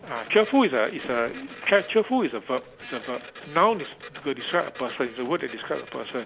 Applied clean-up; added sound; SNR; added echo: none; Printer; 18 dB; none.